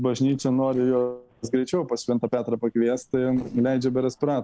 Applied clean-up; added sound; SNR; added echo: neural separator model SepFormer DNS4.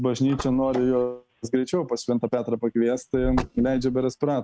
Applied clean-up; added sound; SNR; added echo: neural mask model RNNoise.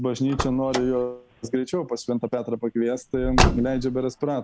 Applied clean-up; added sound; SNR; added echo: none; Car; 4 dB; none.